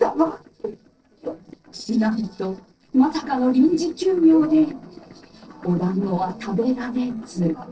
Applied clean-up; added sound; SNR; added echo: neural separator model SepFormer DNS4.